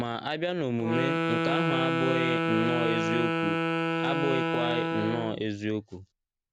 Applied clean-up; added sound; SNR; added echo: none; Wind instrument, woodwind instrument; -2 dB; none.